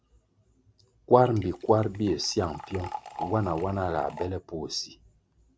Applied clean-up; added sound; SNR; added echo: none; Liquid; 13 dB; none.